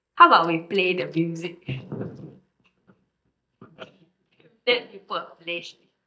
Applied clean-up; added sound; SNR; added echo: neural mask model DeepFilterNet 3.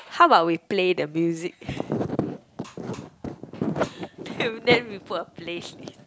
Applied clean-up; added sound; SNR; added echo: none; none; none; none.